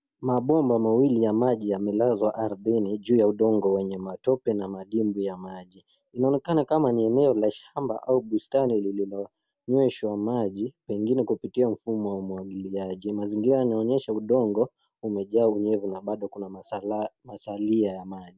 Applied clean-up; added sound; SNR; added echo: none; none; none; none.